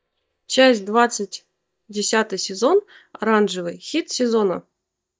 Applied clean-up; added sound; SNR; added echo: neural mask model DeepFilterNet 3.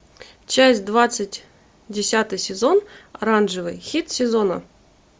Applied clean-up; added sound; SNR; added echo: none; none; none; none.